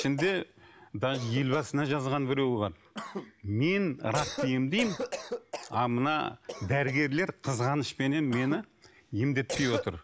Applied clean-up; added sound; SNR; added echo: none; Cough; 11 dB; none.